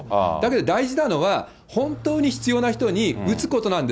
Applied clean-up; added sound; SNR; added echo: none; Engine / Truck; 15 dB; none.